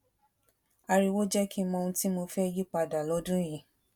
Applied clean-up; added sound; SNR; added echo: none; none; none; none.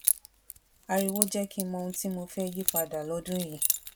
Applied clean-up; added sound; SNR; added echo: none; Keys jangling; 0 dB; none.